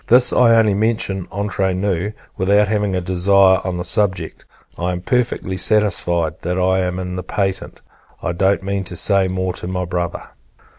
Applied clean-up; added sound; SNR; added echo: none; none; none; none.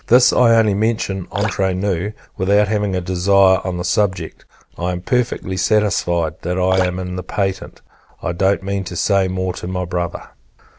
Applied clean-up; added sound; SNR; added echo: none; Drip; 14 dB; none.